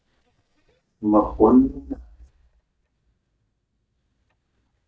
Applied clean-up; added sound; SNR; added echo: neural mask model DeepFilterNet 3.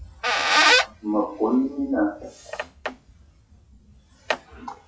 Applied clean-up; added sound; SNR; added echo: classical method WPE with log-MMSE.